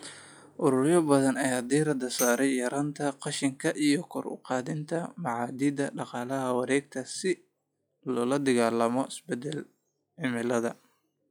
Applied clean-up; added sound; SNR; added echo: classical method log-MMSE.